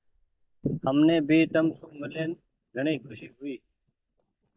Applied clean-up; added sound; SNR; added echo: neural mask model DeepFilterNet 3.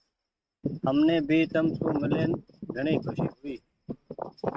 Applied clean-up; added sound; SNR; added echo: neural mask model RNNoise.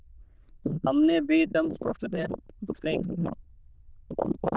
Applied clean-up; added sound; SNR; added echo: neural diffusion model UNIVERSE++.